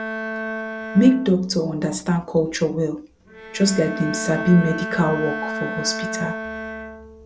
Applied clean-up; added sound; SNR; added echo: none; Bowed string instrument; 8 dB; none.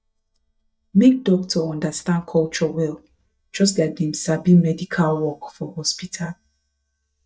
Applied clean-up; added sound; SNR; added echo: neural mask model DeepFilterNet 3.